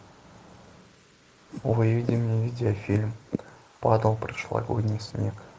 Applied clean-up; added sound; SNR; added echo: neural mask model Resemble Enhance denoiser.